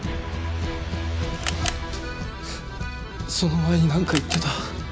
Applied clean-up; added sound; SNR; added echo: none; Camera; 13 dB; none.